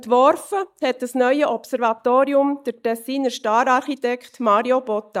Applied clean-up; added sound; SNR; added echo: neural mask model DeepFilterNet 3.